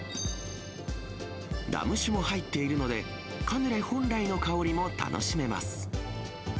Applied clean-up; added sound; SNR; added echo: none; Drum; 12 dB; none.